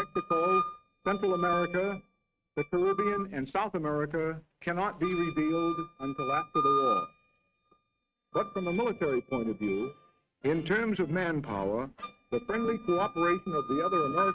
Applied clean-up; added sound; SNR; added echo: neural mask model RNNoise.